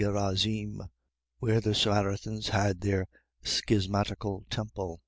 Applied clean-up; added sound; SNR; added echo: none; none; none; none.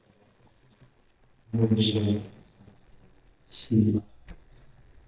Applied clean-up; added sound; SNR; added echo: neural mask model DeepFilterNet 3.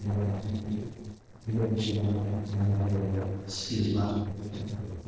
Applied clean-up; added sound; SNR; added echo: neural separator model SepFormer DNS4.